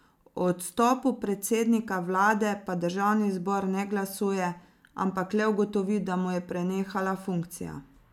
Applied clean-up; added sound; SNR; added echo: none; none; none; none.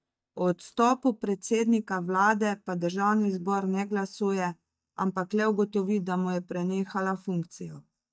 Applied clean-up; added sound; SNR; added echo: neural mask model DeepFilterNet 3.